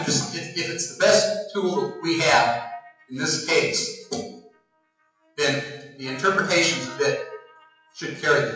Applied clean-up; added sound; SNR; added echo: classical method WPE with log-MMSE.